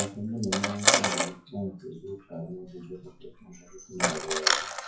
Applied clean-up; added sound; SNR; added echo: classical method WPE with log-MMSE.